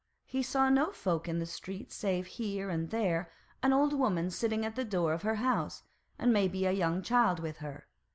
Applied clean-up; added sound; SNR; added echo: none; none; none; none.